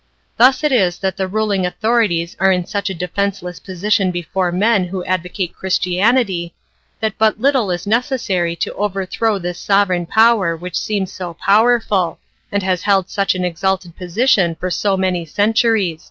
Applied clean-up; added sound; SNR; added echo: none; none; none; none.